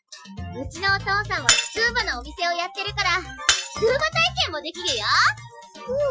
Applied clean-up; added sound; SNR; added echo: classical method Wiener filter.